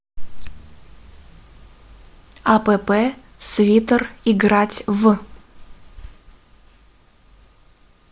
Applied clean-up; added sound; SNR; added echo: none; none; none; none.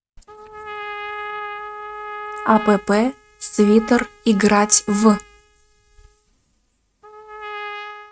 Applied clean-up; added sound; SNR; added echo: neural mask model RNNoise.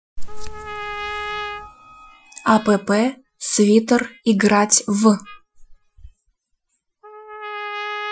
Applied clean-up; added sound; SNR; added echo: classical method Wiener filter.